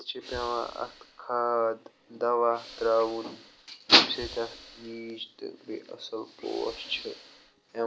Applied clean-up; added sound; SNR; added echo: none; Hiss / Breathing; 19 dB; none.